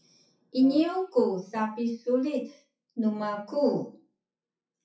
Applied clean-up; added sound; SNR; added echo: classical method WPE with log-MMSE.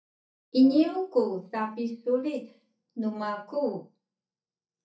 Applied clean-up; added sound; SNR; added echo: neural mask model DeepFilterNet 3.